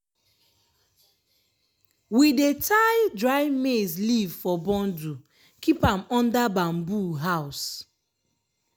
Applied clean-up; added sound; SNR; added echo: none; none; none; none.